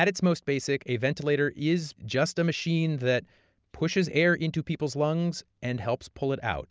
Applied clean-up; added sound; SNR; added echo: none; none; none; none.